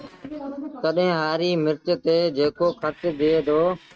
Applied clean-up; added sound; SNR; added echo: neural mask model RNNoise.